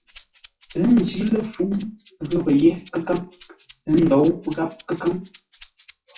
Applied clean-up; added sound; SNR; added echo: classical method WPE with log-MMSE.